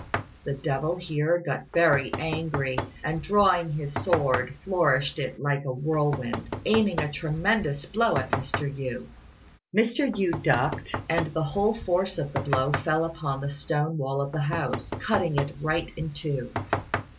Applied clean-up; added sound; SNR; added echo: none; Knock; 8 dB; none.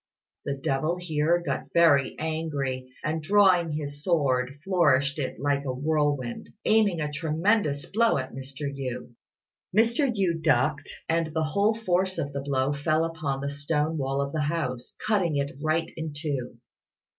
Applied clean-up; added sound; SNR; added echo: none; none; none; none.